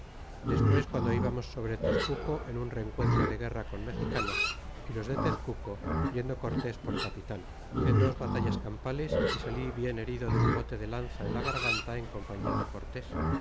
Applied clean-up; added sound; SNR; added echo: none; Livestock, farm animals, working animals; -5 dB; none.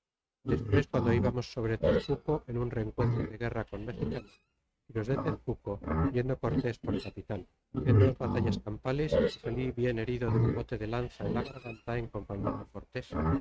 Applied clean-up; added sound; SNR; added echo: neural mask model RNNoise.